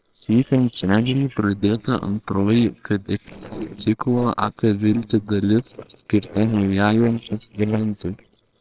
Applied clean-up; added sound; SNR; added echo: neural separator model SepFormer WHAMR!.